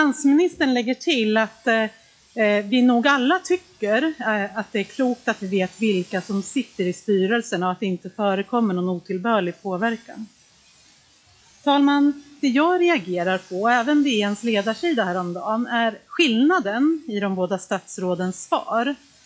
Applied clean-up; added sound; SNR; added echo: classical method log-MMSE.